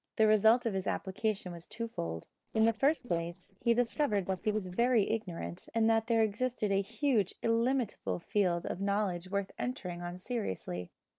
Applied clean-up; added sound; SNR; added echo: neural separator model SepFormer DNS4.